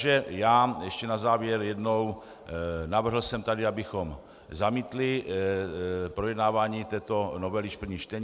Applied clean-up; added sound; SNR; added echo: none; none; none; none.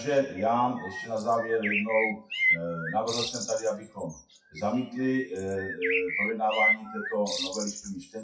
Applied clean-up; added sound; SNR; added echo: classical method WPE with log-MMSE.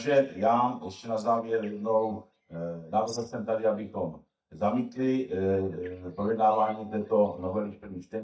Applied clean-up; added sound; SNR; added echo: neural mask model DeepFilterNet 3.